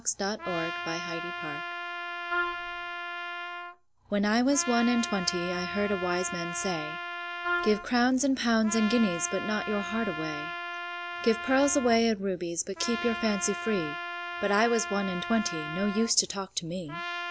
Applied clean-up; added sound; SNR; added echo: none; Wind instrument, woodwind instrument + Trumpet; 7 dB; none.